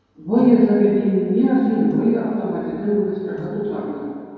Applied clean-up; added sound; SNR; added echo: none; Piano; 19 dB; reverberation time 2.2 s.